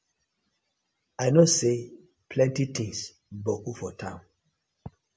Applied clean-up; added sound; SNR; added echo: none; none; none; none.